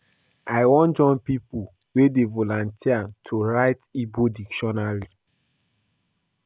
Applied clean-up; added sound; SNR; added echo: none; none; none; none.